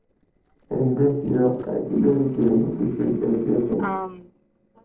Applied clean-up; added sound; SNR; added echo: neural separator model SepFormer DNS4.